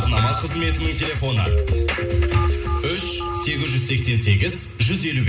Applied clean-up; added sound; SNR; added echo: none; none; none; reverberation time 0.2 s.